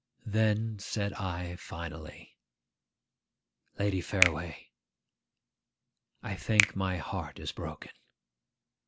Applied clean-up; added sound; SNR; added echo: none; Finger snapping; 1 dB; none.